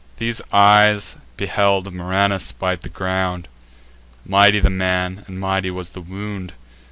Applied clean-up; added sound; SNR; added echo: none; none; none; none.